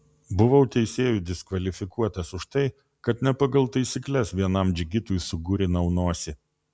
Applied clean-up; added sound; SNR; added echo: none; none; none; none.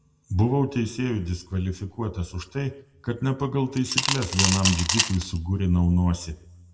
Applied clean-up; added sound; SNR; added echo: none; Coin (dropping) / Glass; 1 dB; reverberation time 0.5 s.